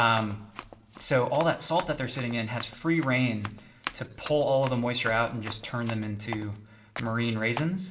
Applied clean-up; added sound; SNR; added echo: none; Run; 15 dB; reverberation time 0.6 s.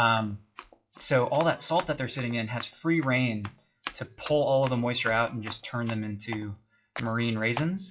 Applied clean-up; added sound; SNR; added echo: classical method WPE with log-MMSE.